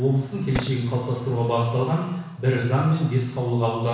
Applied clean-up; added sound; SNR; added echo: none; Tools; 15 dB; reverberation time 1.1 s.